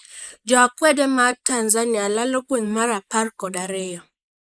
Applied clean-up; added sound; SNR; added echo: neural mask model Resemble Enhance denoiser.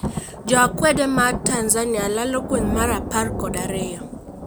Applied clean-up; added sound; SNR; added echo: none; Thunder; 5 dB; none.